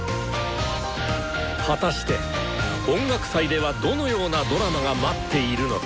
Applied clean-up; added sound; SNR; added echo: none; none; none; none.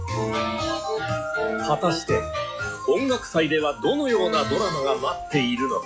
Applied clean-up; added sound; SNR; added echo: classical method log-MMSE.